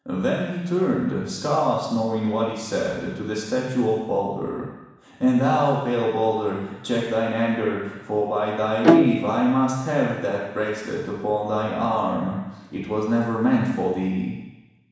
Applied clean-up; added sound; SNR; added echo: none; Bowed string instrument; -2 dB; reverberation time 1.1 s.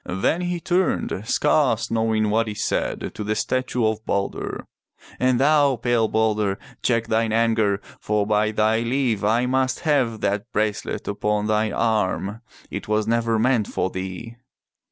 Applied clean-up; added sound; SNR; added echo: none; none; none; none.